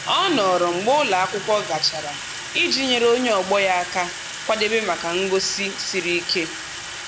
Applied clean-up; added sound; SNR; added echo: none; Sink (filling or washing) / Water tap, faucet; 10 dB; none.